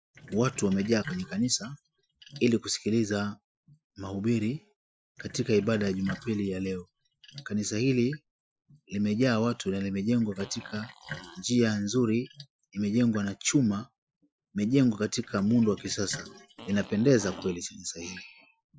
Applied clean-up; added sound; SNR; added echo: classical method Wiener filter.